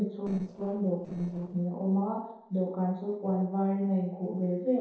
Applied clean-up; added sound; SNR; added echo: neural separator model SepFormer DNS4.